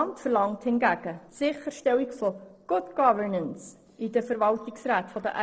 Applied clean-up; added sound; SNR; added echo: neural separator model SepFormer DNS4.